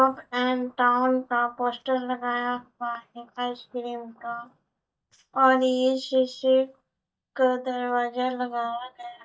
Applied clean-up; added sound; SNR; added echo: neural mask model DeepFilterNet 3.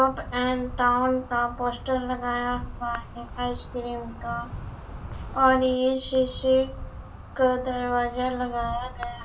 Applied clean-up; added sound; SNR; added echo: none; Insect; 12 dB; reverberation time 0.2 s.